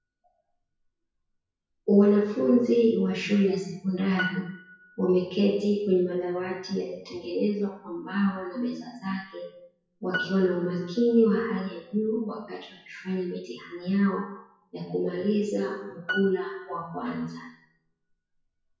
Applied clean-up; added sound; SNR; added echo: classical method WPE with log-MMSE.